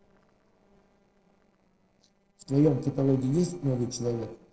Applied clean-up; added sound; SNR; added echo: neural separator model SepFormer DNS4.